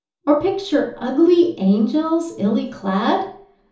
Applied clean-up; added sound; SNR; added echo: none; none; none; reverberation time 1.2 s.